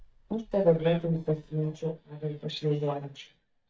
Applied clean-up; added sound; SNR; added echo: neural mask model DeepFilterNet 3.